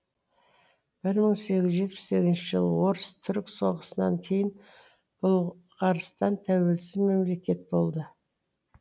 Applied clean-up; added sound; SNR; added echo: none; none; none; none.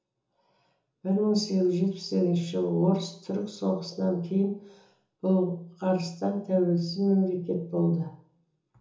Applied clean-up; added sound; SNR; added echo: none; none; none; reverberation time 0.6 s.